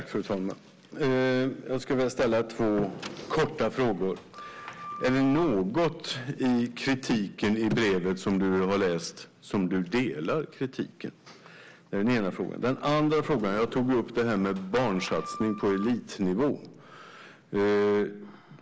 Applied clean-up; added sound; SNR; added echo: none; Sliding door; 16 dB; none.